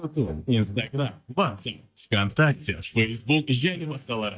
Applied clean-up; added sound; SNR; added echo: neural mask model DeepFilterNet 3.